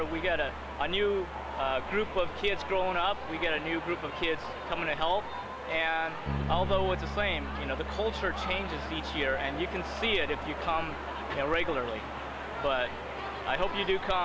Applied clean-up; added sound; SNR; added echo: none; Bass guitar; 11 dB; none.